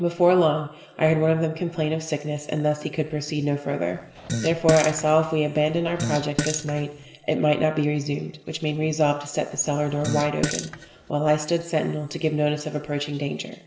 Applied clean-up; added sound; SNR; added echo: none; Fart; 7 dB; reverberation time 2.1 s.